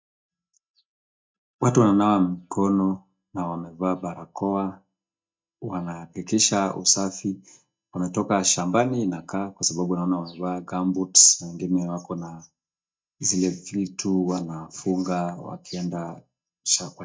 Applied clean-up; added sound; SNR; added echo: neural mask model DeepFilterNet 3.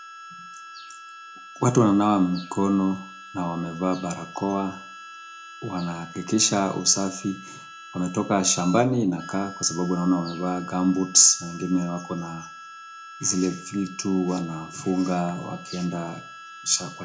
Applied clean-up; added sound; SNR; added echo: none; Harmonica; 16 dB; reverberation time 0.4 s.